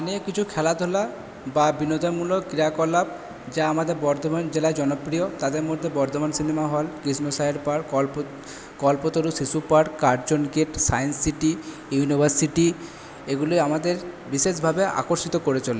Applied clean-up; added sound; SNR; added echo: none; none; none; none.